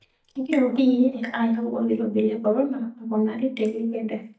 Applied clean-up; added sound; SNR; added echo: neural mask model DeepFilterNet 3.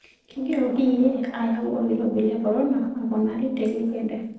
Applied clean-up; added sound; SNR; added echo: neural separator model SepFormer DNS4.